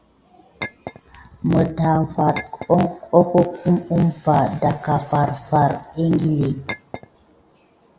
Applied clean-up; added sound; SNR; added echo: none; Chink, clink; 15 dB; none.